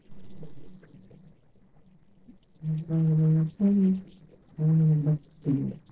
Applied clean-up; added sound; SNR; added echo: neural separator model SepFormer DNS4.